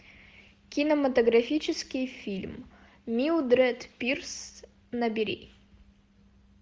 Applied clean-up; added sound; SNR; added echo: none; none; none; none.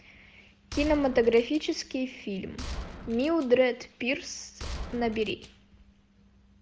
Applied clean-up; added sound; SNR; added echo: none; Gunshot, gunfire; 12 dB; none.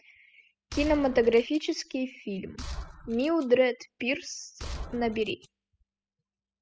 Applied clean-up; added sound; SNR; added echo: classical method spectral subtraction.